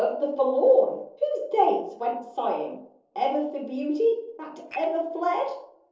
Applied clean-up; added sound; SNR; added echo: neural separator model SepFormer DNS4.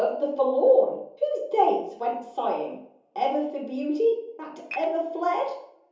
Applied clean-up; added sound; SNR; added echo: none; Dishes, pots, and pans / Glass; 14 dB; reverberation time 2.8 s.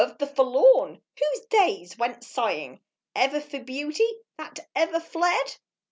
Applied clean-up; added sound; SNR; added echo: none; none; none; none.